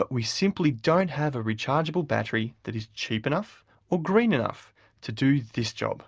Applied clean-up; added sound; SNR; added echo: none; none; none; none.